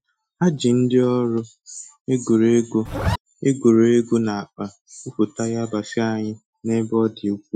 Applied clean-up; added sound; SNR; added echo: classical method Wiener filter.